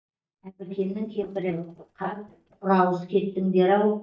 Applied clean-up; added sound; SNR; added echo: neural mask model DeepFilterNet 3.